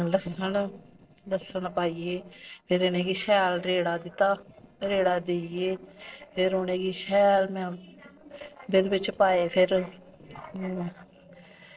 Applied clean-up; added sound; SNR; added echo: neural separator model SepFormer DNS4.